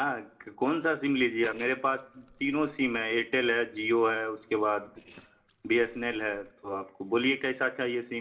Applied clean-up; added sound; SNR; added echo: neural separator model SepFormer DNS4.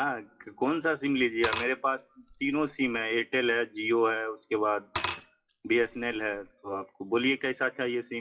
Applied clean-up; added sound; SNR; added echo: classical method WPE with log-MMSE.